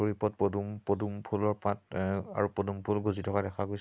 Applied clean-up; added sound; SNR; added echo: none; none; none; none.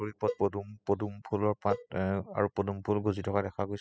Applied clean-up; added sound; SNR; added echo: classical method spectral subtraction.